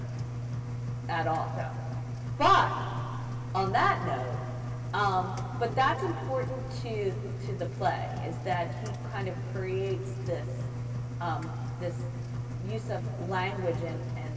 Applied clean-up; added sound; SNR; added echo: none; Engine; 2 dB; reverberation time 2.9 s.